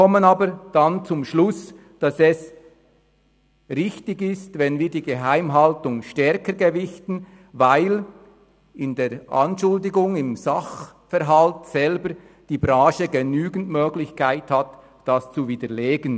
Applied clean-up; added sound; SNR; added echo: none; none; none; none.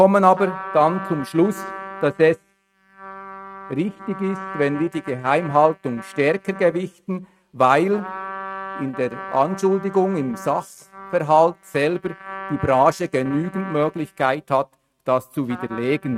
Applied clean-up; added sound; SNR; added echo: neural mask model RNNoise.